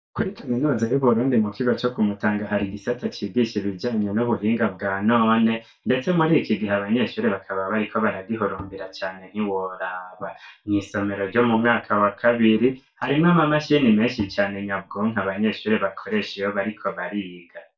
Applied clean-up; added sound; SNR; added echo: neural mask model DeepFilterNet 3.